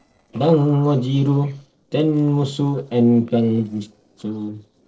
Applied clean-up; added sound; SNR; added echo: neural separator model SepFormer DNS4.